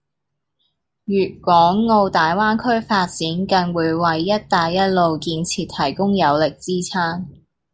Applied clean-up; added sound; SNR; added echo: none; none; none; none.